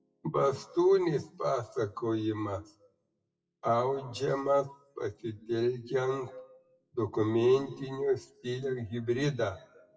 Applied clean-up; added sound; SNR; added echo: classical method WPE with log-MMSE.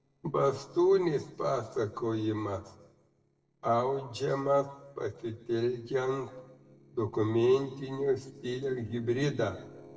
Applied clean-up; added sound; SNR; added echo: neural separator model SepFormer DNS4.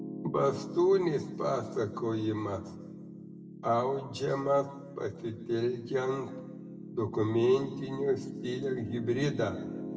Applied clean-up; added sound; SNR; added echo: none; Piano; 11 dB; reverberation time 1.0 s.